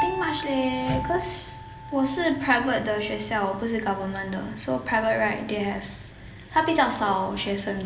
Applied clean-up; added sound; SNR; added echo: none; Piano; 12 dB; reverberation time 0.8 s.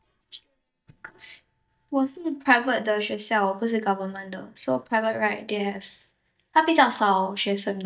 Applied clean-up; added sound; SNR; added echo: neural mask model DeepFilterNet 3.